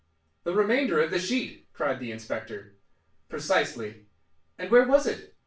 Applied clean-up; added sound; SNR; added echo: none; none; none; reverberation time 0.3 s.